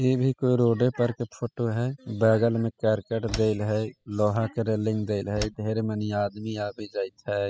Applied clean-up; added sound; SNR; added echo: classical method spectral subtraction.